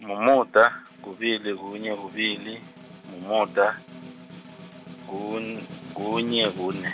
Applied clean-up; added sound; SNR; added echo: none; Snare drum; 16 dB; none.